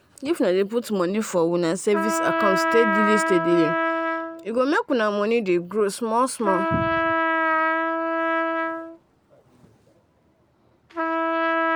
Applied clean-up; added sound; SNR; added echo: none; Trumpet; 1 dB; none.